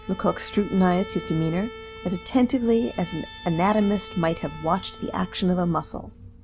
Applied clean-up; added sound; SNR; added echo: none; Bowed string instrument; 17 dB; none.